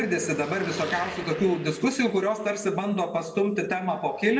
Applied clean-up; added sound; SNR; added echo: none; Car passing by / Traffic noise, roadway noise / Engine; 16 dB; reverberation time 1.1 s.